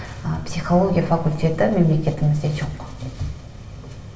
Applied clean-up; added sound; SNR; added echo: none; none; none; reverberation time 1.0 s.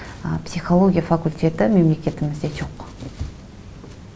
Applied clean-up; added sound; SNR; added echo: none; none; none; none.